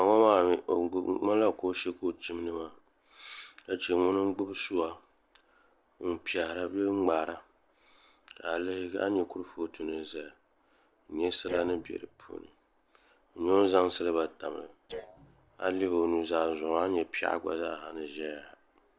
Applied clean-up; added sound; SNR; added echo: neural separator model SepFormer DNS4.